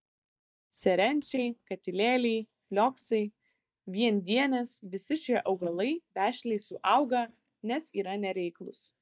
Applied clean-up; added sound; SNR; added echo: neural mask model DeepFilterNet 3.